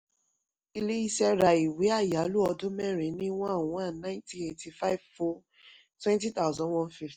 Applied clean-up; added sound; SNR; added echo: none; none; none; none.